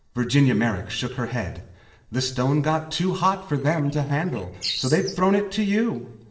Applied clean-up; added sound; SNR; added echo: neural separator model SepFormer DNS4.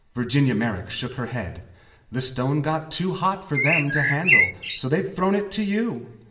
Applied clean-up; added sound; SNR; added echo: none; Bird; -3 dB; reverberation time 0.8 s.